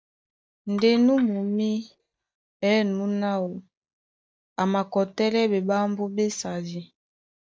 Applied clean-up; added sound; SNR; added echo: neural mask model DeepFilterNet 3.